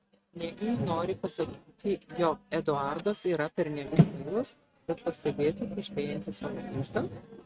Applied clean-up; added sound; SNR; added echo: neural mask model RNNoise.